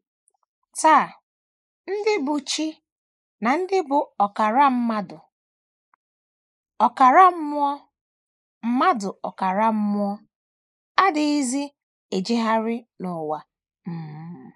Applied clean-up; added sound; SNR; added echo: neural mask model Resemble Enhance denoiser.